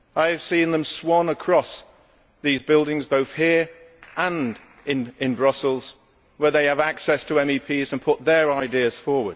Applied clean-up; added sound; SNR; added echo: none; none; none; none.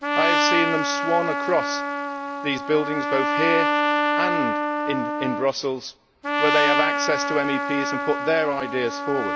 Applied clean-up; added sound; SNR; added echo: none; Trumpet; -1 dB; none.